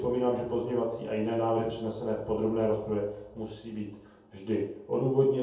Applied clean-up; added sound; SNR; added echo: none; none; none; reverberation time 0.7 s.